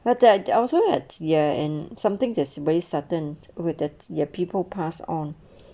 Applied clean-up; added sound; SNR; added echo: none; none; none; none.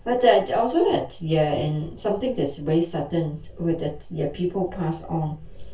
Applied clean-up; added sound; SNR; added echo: none; none; none; reverberation time 0.2 s.